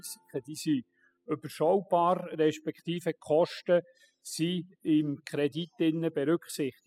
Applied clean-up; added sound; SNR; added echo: classical method spectral subtraction.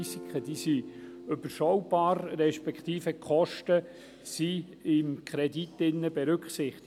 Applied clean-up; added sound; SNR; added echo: none; Guitar; 19 dB; none.